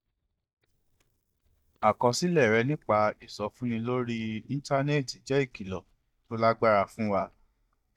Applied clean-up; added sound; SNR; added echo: neural mask model DeepFilterNet 3.